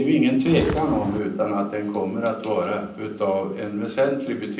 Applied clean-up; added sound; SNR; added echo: none; Walk, footsteps; 7 dB; reverberation time 0.6 s.